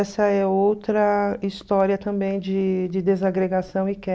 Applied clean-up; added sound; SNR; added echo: none; none; none; none.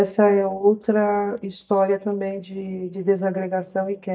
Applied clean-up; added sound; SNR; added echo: neural mask model DeepFilterNet 3.